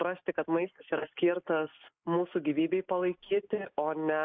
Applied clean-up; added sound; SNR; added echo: neural mask model Resemble Enhance denoiser.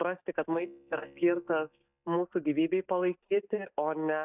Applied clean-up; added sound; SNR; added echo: neural mask model DeepFilterNet 3.